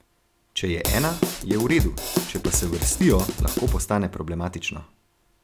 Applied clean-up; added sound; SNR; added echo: none; Drum kit; -1 dB; none.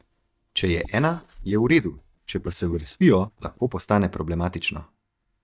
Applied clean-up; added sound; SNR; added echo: neural mask model DeepFilterNet 3.